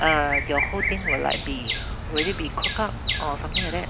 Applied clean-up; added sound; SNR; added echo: none; Bird vocalization, bird call, bird song; 0 dB; none.